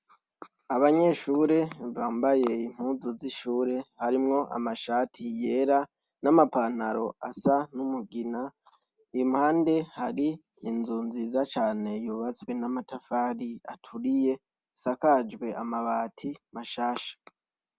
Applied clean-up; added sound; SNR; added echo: none; none; none; none.